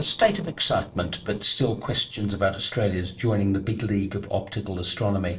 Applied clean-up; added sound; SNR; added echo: neural separator model SepFormer DNS4.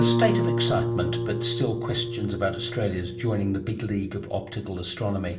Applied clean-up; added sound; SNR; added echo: none; Guitar; 1 dB; reverberation time 0.4 s.